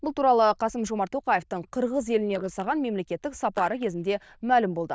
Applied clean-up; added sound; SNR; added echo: neural diffusion model UNIVERSE++.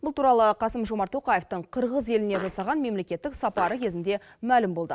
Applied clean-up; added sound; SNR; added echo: none; Fart; 16 dB; none.